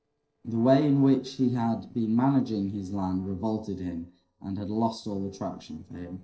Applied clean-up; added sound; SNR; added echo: neural separator model SepFormer DNS4.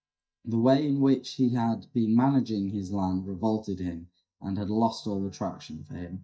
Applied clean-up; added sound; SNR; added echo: neural mask model DeepFilterNet 3.